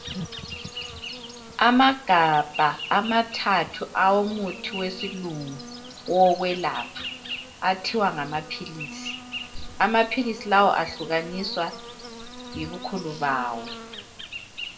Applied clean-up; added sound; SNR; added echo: none; Insect; 13 dB; reverberation time 0.5 s.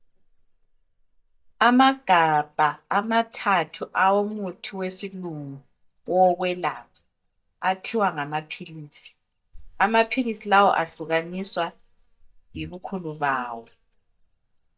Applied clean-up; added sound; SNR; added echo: neural mask model DeepFilterNet 3.